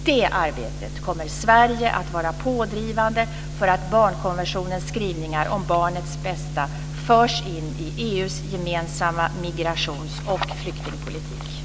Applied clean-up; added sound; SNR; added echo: none; none; none; none.